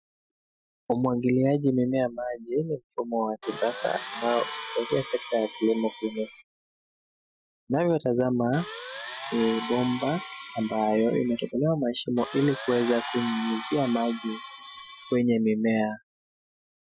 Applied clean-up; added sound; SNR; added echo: classical method Wiener filter.